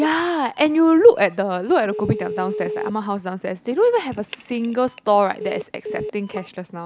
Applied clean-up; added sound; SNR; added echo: none; Telephone; 13 dB; none.